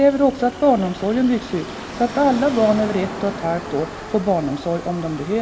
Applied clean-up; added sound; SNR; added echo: none; Motor vehicle (road) + Car passing by / Traffic noise, roadway noise; 12 dB; none.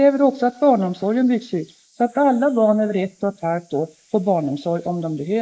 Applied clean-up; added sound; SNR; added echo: neural mask model Resemble Enhance denoiser.